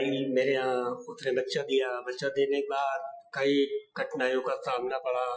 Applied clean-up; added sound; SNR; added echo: classical method Wiener filter.